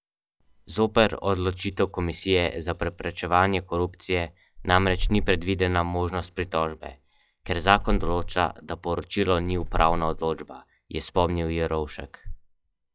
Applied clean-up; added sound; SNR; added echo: classical method log-MMSE.